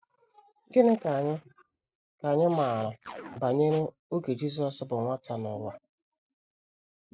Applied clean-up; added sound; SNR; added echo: neural mask model RNNoise.